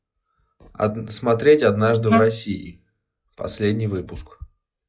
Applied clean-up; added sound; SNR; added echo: classical method log-MMSE.